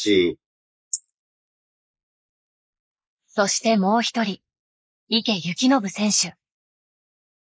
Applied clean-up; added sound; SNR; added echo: neural mask model Resemble Enhance denoiser.